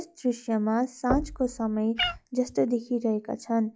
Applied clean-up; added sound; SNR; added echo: classical method log-MMSE.